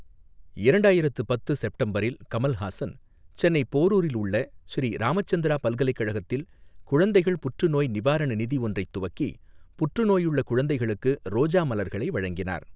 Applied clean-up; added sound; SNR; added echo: none; none; none; none.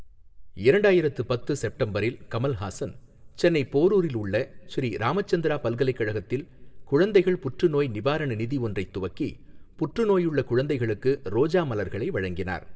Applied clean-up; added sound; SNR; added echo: none; none; none; reverberation time 0.4 s.